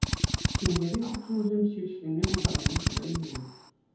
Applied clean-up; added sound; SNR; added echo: none; Drill; -2 dB; reverberation time 0.8 s.